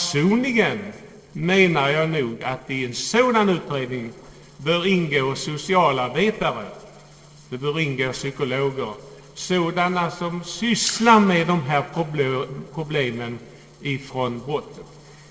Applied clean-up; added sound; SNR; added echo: neural separator model SepFormer DNS4.